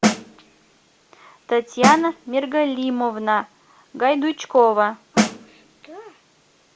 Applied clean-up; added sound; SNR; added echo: none; Snare drum; 2 dB; none.